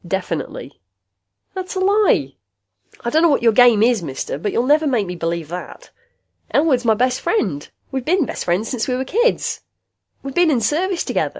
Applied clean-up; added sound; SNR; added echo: none; none; none; none.